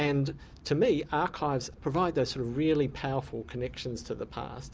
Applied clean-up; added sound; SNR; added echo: none; none; none; none.